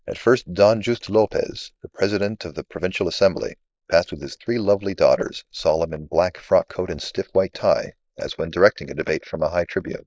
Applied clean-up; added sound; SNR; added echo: neural mask model Resemble Enhance denoiser.